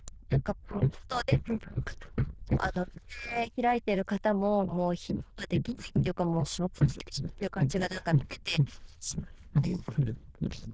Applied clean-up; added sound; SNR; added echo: neural diffusion model UNIVERSE++.